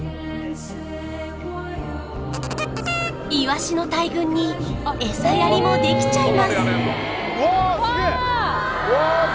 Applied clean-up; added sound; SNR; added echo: none; Bass guitar; 4 dB; none.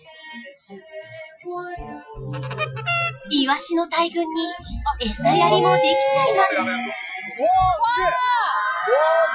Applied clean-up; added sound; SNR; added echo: classical method Wiener filter.